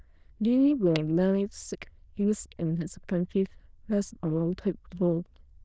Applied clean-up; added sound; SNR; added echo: neural diffusion model UNIVERSE++.